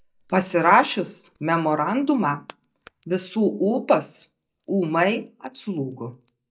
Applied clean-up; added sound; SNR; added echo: neural mask model DeepFilterNet 3.